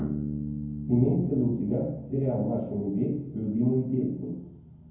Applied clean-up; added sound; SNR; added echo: none; Bass guitar; 10 dB; reverberation time 0.9 s.